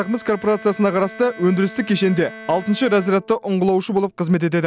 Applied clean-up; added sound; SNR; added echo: none; Bowed string instrument; 19 dB; none.